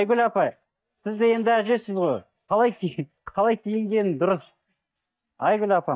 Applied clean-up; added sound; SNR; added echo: neural mask model DeepFilterNet 3.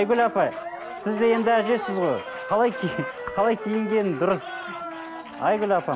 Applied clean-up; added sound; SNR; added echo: none; Applause / Cheering + Wind instrument, woodwind instrument; 10 dB; none.